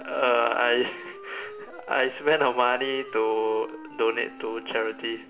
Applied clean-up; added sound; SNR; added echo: none; Wind instrument, woodwind instrument; 17 dB; reverberation time 0.5 s.